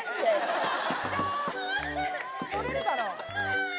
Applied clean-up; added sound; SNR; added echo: none; Knock / Wood; 14 dB; none.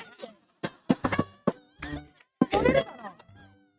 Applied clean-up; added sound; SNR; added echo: neural mask model RNNoise.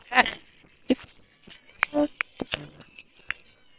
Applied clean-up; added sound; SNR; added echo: neural separator model SepFormer WHAM!.